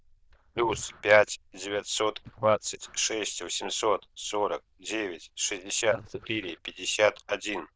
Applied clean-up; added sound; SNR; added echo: neural diffusion model UNIVERSE++.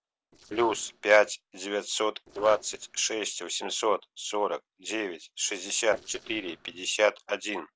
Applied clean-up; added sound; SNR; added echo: neural separator model SepFormer DNS4.